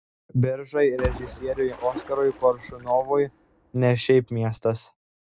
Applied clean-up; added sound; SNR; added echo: none; Splash, splatter; 14 dB; none.